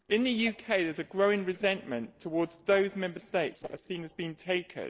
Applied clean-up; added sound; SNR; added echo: neural separator model SepFormer DNS4.